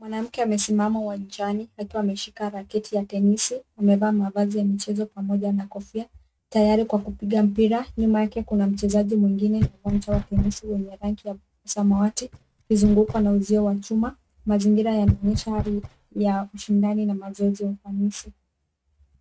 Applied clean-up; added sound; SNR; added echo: neural mask model RNNoise.